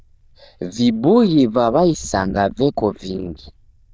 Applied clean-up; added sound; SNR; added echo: neural diffusion model UNIVERSE++.